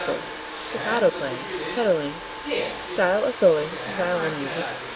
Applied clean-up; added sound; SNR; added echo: none; Domestic sounds, home sounds; 6 dB; none.